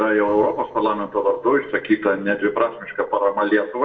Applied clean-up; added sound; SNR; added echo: neural separator model SepFormer DNS4.